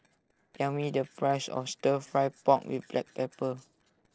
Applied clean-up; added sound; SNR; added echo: neural separator model SepFormer DNS4.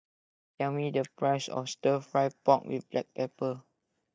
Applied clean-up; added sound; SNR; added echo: neural mask model DeepFilterNet 3.